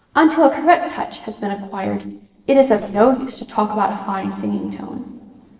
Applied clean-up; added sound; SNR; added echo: neural separator model SepFormer DNS4.